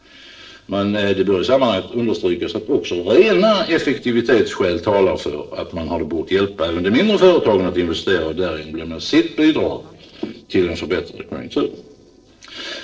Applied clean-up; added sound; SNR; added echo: neural separator model SepFormer DNS4.